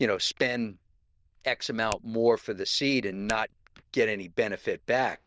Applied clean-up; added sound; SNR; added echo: neural diffusion model UNIVERSE++.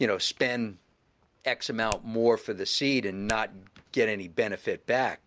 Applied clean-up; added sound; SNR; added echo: none; Finger snapping; 14 dB; none.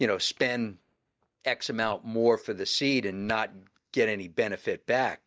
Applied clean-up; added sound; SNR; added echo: neural mask model DeepFilterNet 3.